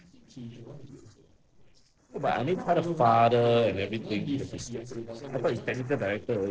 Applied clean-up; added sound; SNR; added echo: neural separator model SepFormer DNS4.